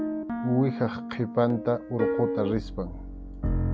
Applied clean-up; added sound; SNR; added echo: none; Piano; 2 dB; none.